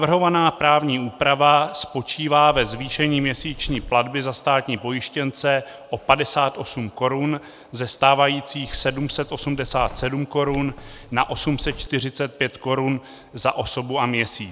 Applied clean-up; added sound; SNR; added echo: none; Keys jangling; 14 dB; none.